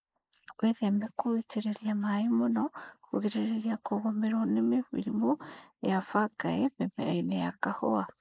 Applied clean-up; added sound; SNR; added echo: neural mask model Resemble Enhance denoiser.